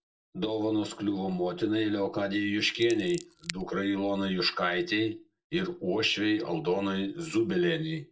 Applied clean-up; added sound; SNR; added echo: none; Scissors; 15 dB; reverberation time 0.2 s.